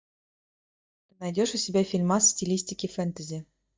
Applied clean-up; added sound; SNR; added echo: neural mask model DeepFilterNet 3.